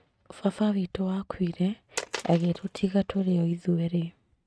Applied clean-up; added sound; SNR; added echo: neural mask model RNNoise.